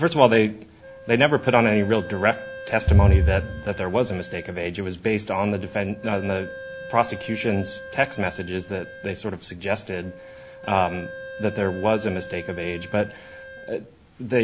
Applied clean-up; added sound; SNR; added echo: none; Wind instrument, woodwind instrument; 16 dB; none.